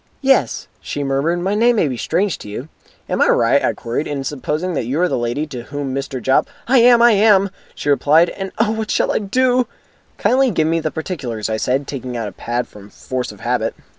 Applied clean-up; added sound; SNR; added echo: none; none; none; none.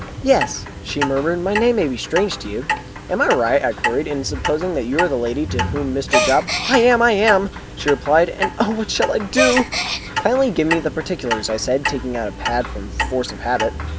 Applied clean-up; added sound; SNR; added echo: none; Gasp + Clock; 5 dB; none.